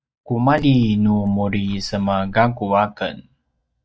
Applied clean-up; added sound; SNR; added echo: neural mask model DeepFilterNet 3.